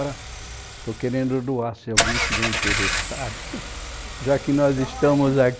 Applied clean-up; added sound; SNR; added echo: none; Engine / Car; 4 dB; none.